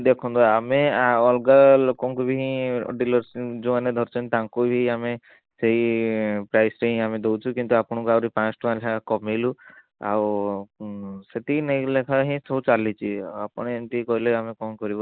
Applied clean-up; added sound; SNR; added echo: neural mask model Resemble Enhance denoiser.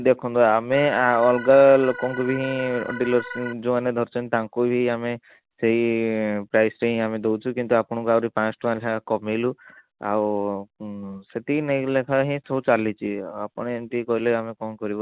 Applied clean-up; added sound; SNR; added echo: none; Organ; 12 dB; none.